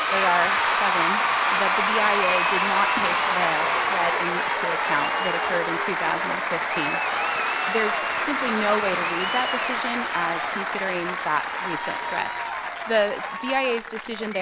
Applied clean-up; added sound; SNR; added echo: none; Applause / Crowd / Cheering; -4 dB; none.